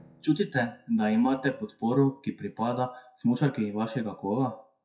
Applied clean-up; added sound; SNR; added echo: classical method WPE with log-MMSE.